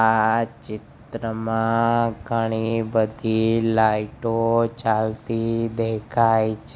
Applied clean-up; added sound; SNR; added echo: none; none; none; none.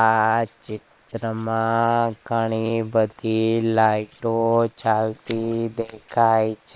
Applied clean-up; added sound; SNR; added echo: neural separator model SepFormer WHAM!.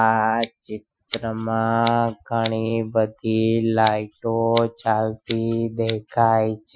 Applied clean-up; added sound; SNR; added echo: classical method Wiener filter.